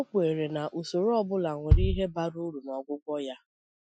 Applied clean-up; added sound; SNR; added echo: classical method Wiener filter.